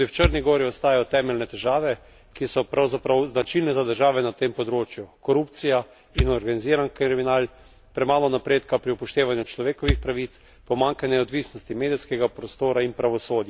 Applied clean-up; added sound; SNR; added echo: none; Fire; 10 dB; none.